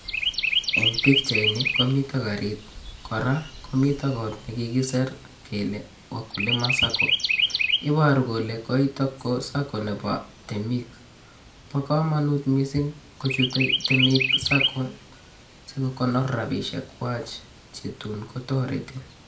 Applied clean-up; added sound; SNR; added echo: none; Chirp, tweet; 3 dB; reverberation time 0.3 s.